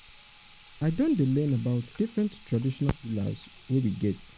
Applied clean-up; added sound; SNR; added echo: none; Sink (filling or washing) / Water tap, faucet; 14 dB; none.